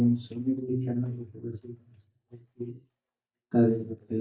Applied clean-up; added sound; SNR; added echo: neural mask model DeepFilterNet 3.